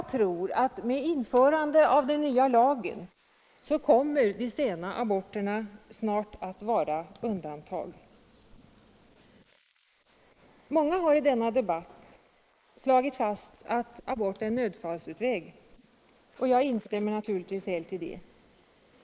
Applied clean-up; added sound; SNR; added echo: neural mask model Resemble Enhance denoiser.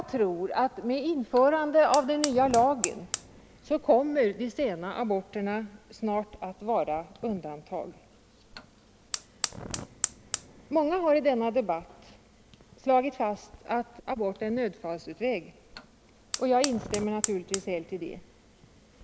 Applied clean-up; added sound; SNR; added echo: none; Fire; 13 dB; none.